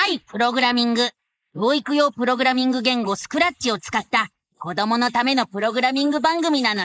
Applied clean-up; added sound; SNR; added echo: neural mask model Resemble Enhance denoiser.